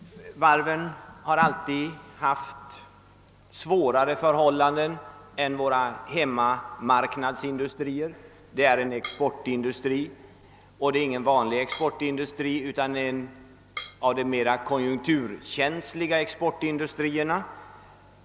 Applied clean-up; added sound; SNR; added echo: none; Drum kit; 16 dB; none.